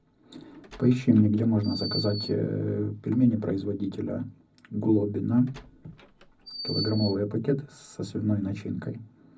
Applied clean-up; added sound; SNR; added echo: none; Door; 15 dB; reverberation time 0.4 s.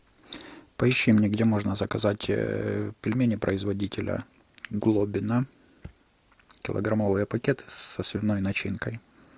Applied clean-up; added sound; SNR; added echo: none; none; none; none.